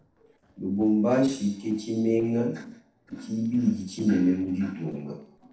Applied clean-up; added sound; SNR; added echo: neural separator model SepFormer DNS4.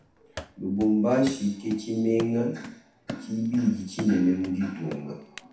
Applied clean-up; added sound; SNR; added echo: none; Run; 16 dB; reverberation time 0.7 s.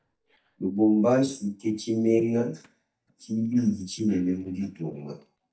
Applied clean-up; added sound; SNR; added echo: neural mask model DeepFilterNet 3.